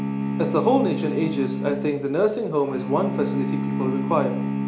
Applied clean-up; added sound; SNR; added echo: none; Bowed string instrument; 3 dB; none.